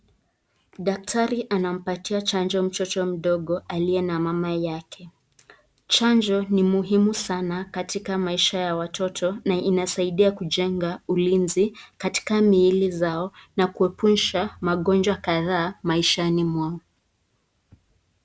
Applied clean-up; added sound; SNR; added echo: none; none; none; none.